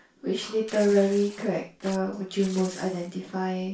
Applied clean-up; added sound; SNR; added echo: none; Tearing; 19 dB; reverberation time 0.3 s.